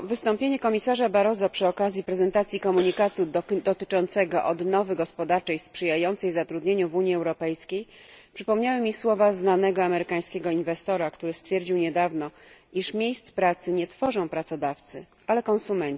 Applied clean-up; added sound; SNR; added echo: none; none; none; none.